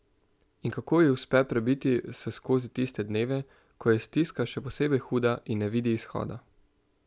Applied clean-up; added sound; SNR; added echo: none; none; none; none.